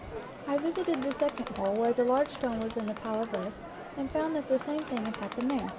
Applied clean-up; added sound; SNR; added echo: none; Crowd; 9 dB; reverberation time 0.5 s.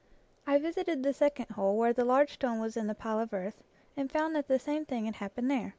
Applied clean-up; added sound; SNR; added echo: none; none; none; none.